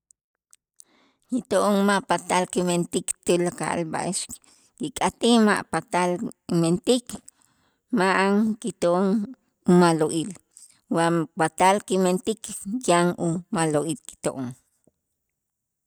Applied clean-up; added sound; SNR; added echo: neural mask model DeepFilterNet 3.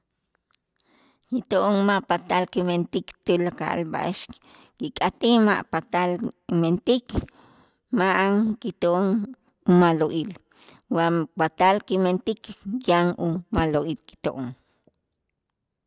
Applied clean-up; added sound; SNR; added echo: none; Whoosh, swoosh, swish; 14 dB; none.